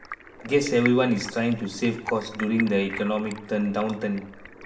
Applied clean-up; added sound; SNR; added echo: none; Stream; 13 dB; reverberation time 0.7 s.